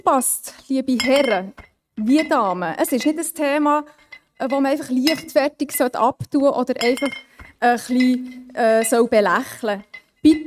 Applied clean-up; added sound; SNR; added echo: neural mask model RNNoise.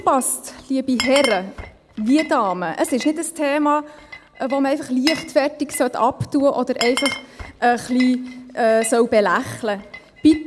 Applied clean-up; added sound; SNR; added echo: none; Glass; 13 dB; none.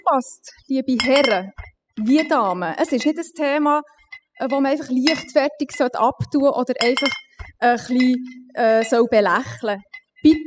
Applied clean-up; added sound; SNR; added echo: classical method spectral subtraction.